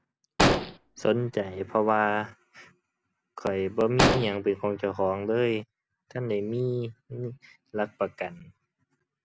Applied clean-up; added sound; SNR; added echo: none; Explosion; -3 dB; none.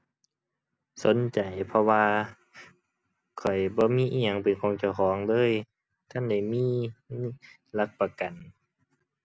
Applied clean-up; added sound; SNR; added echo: none; none; none; none.